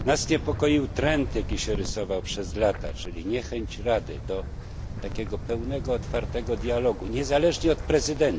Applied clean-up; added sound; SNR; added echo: none; Wind; 6 dB; none.